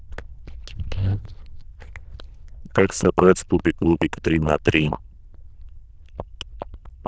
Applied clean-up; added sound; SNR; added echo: neural diffusion model UNIVERSE++.